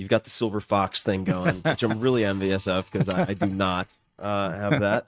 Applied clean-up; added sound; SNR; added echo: neural mask model RNNoise.